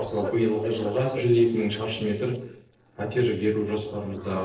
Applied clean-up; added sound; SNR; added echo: neural separator model SepFormer DNS4.